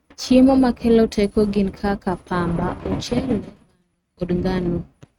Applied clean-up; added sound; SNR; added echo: neural mask model RNNoise.